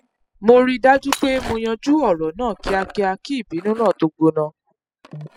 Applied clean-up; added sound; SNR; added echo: classical method spectral subtraction.